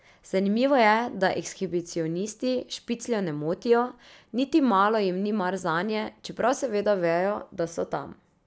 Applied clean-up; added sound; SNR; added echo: none; none; none; none.